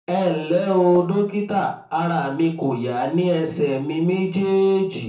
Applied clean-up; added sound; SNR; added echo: neural separator model SepFormer DNS4.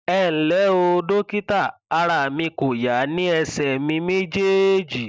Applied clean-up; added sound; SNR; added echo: none; none; none; none.